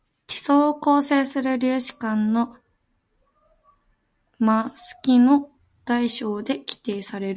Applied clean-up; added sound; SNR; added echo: none; none; none; none.